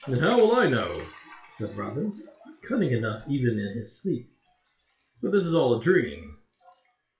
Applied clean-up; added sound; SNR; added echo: classical method WPE with log-MMSE.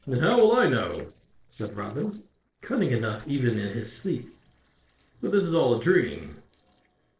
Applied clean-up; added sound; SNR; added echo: neural separator model SepFormer DNS4.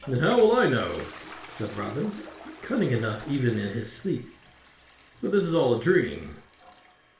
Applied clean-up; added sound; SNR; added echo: none; Toilet flush; 19 dB; reverberation time 0.5 s.